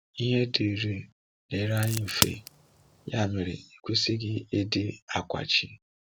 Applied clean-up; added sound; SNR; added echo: none; Crack; 3 dB; none.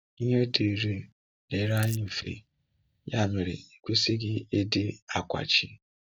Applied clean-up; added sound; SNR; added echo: neural mask model DeepFilterNet 3.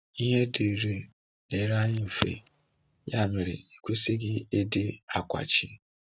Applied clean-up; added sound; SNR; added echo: neural mask model RNNoise.